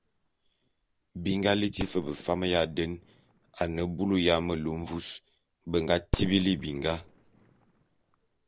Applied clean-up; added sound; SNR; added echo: neural separator model SepFormer DNS4.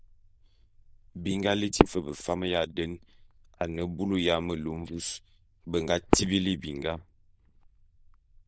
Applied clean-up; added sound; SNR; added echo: neural diffusion model UNIVERSE++.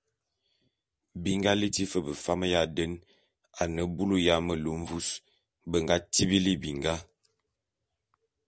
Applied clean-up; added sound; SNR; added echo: none; none; none; none.